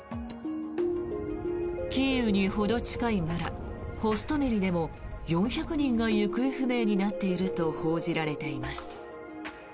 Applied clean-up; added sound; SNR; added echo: none; none; none; none.